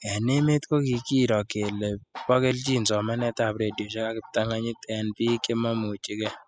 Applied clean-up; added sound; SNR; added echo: classical method spectral subtraction.